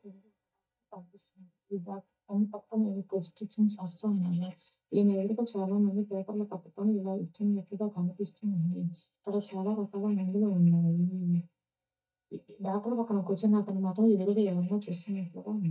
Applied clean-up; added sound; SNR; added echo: neural mask model DeepFilterNet 3.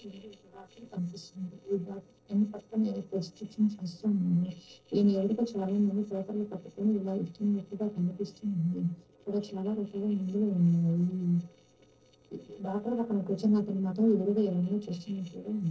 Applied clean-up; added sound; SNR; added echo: neural separator model SepFormer DNS4.